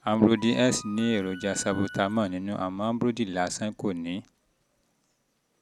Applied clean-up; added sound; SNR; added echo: none; Wind instrument, woodwind instrument; 17 dB; none.